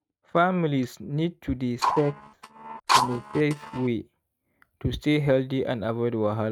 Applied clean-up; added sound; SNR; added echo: neural mask model RNNoise.